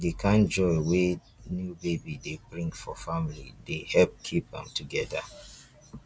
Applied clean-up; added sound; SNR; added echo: none; none; none; none.